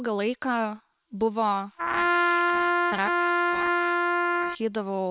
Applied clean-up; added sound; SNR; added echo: neural separator model SepFormer WHAM!.